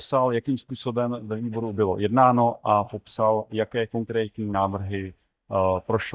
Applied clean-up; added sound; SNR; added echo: neural mask model DeepFilterNet 3.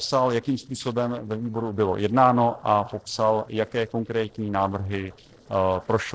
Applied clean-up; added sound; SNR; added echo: neural separator model SepFormer DNS4.